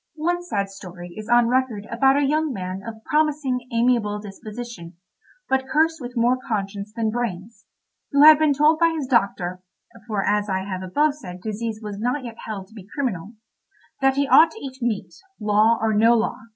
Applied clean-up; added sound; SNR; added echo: none; none; none; none.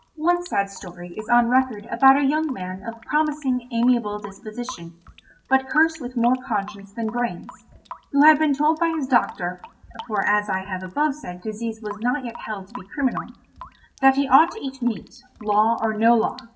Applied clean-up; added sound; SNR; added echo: none; Drip / Sink (filling or washing) / Water tap, faucet; 20 dB; reverberation time 0.4 s.